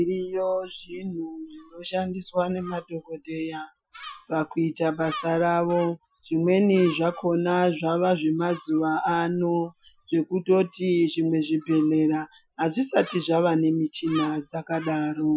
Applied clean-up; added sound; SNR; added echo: classical method Wiener filter.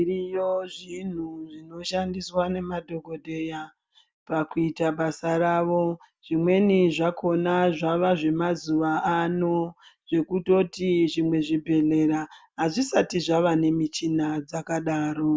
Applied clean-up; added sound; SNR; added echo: none; none; none; none.